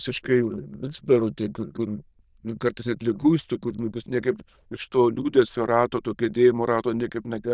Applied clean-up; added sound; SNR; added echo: neural diffusion model UNIVERSE++.